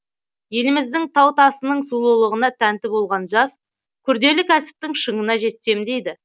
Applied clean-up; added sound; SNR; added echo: none; none; none; none.